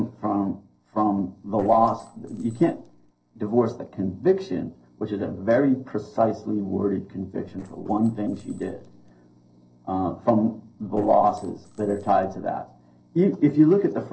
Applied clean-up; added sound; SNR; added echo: neural separator model SepFormer DNS4.